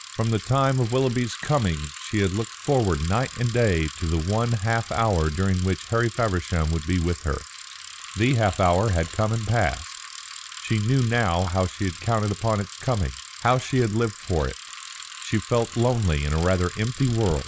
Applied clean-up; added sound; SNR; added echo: none; Bicycle; 15 dB; none.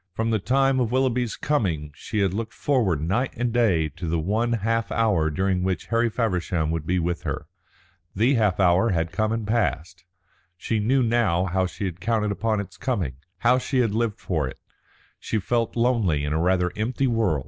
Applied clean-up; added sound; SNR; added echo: none; none; none; none.